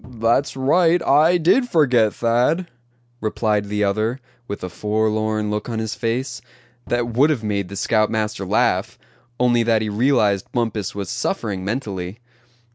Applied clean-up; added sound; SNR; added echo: none; Cupboard open or close; 20 dB; none.